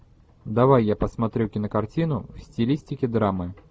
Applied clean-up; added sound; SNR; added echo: none; none; none; none.